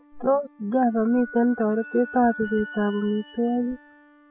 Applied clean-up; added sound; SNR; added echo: classical method spectral subtraction.